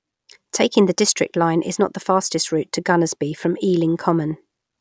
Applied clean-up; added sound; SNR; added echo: none; none; none; none.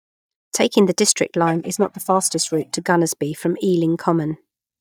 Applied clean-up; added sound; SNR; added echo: neural mask model DeepFilterNet 3.